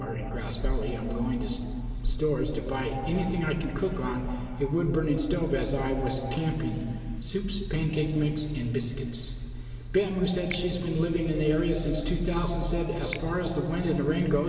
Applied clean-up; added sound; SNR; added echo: none; Finger snapping; 18 dB; reverberation time 2.8 s.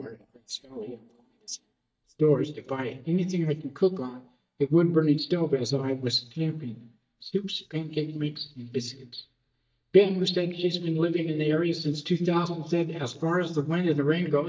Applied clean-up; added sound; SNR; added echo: neural mask model DeepFilterNet 3.